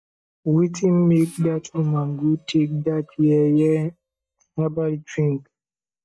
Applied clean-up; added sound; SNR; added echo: neural mask model DeepFilterNet 3.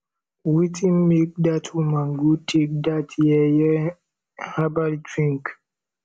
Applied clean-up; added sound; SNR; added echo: none; none; none; none.